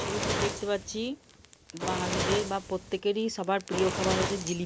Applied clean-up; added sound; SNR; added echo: none; Fire; 3 dB; none.